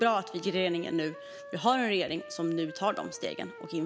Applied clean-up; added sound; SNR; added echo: none; Wind instrument, woodwind instrument; 16 dB; none.